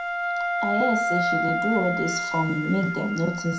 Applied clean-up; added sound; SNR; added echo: none; Wind instrument, woodwind instrument; 0 dB; reverberation time 0.5 s.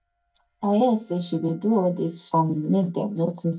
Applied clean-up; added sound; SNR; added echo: neural mask model DeepFilterNet 3.